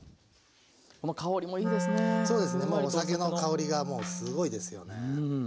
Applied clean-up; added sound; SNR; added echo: none; Wind instrument, woodwind instrument; 3 dB; none.